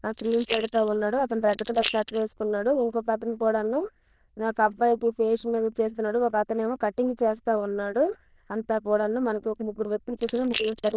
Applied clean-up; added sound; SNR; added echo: neural diffusion model UNIVERSE++.